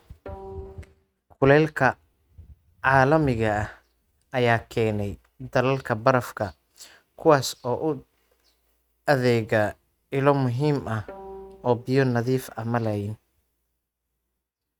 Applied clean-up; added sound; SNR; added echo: neural mask model RNNoise.